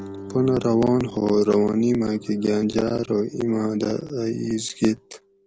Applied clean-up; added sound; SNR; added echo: none; Guitar; 19 dB; none.